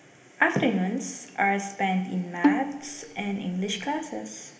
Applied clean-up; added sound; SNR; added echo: none; Bowed string instrument; 2 dB; reverberation time 1.0 s.